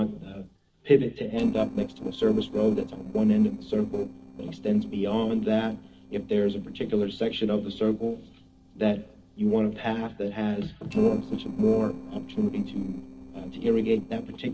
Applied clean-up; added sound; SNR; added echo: neural separator model SepFormer DNS4.